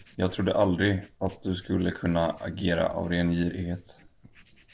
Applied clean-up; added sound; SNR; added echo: neural separator model SepFormer DNS4.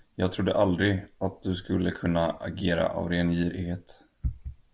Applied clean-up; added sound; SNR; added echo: none; none; none; none.